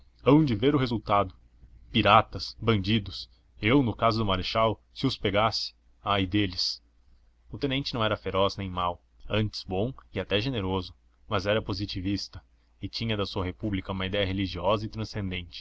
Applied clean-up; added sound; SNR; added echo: none; none; none; none.